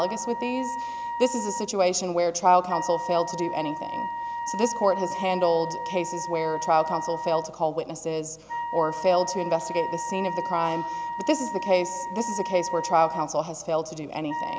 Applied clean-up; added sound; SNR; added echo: none; Wind instrument, woodwind instrument; 7 dB; none.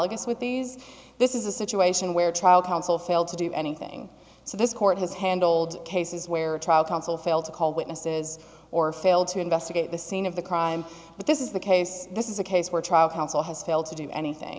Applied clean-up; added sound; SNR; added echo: none; none; none; none.